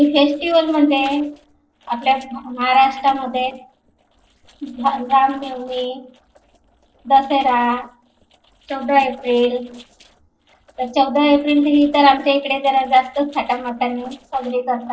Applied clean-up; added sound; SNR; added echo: neural separator model SepFormer DNS4.